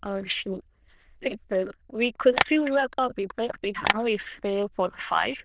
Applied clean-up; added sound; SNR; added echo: neural diffusion model UNIVERSE++.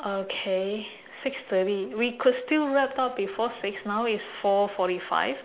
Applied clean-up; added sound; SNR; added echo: none; none; none; none.